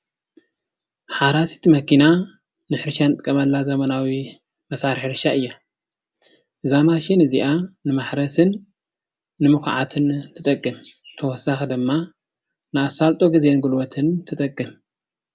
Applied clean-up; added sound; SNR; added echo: none; none; none; none.